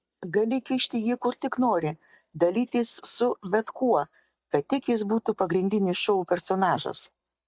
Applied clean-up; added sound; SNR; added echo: neural mask model DeepFilterNet 3.